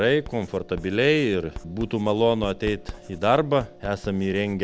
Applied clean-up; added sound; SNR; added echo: none; Writing; 17 dB; none.